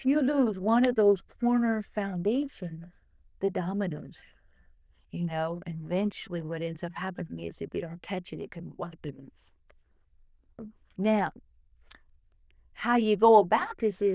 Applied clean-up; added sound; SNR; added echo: neural diffusion model UNIVERSE++.